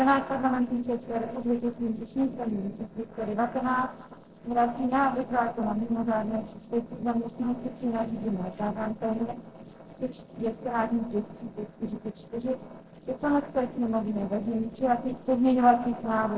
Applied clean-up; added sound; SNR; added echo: neural separator model SepFormer DNS4.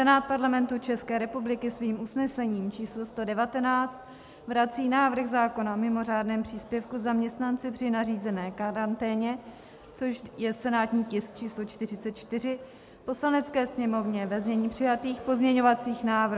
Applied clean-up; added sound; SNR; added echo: none; none; none; none.